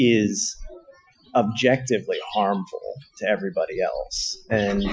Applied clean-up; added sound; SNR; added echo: classical method Wiener filter.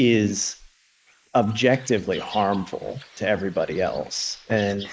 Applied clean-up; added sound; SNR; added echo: neural mask model Resemble Enhance denoiser.